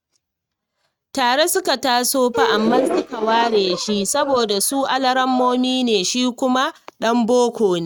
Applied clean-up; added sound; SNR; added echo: neural mask model RNNoise.